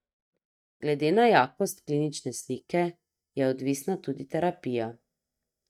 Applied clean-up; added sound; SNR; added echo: neural mask model DeepFilterNet 3.